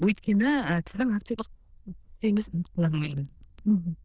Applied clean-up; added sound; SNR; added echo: neural diffusion model UNIVERSE++.